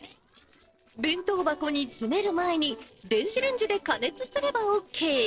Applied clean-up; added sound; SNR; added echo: neural separator model SepFormer DNS4.